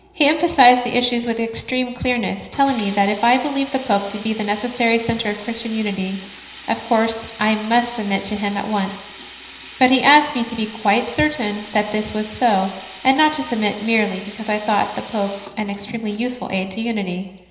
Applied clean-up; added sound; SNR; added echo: none; Sink (filling or washing); 19 dB; reverberation time 0.9 s.